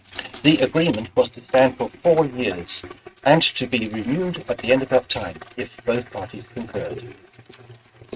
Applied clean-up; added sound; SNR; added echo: neural mask model RNNoise.